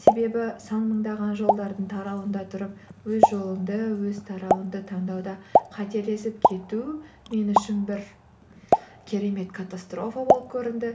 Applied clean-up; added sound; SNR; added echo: none; Explosion; -2 dB; none.